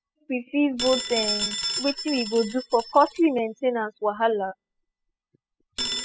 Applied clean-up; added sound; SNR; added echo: classical method spectral subtraction.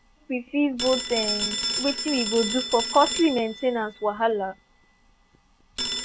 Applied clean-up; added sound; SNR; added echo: none; Telephone; 6 dB; none.